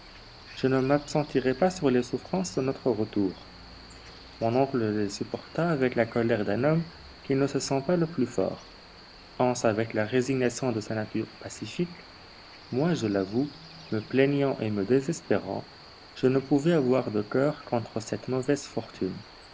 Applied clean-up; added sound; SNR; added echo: none; Cricket; 20 dB; none.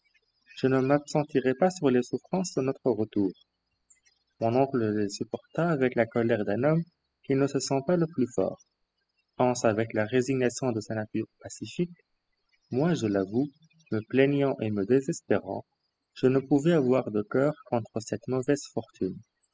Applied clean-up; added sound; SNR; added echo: classical method spectral subtraction.